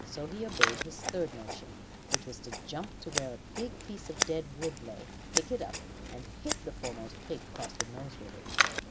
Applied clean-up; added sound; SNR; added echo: none; Scissors; -4 dB; none.